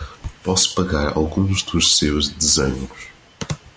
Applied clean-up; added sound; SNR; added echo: none; none; none; none.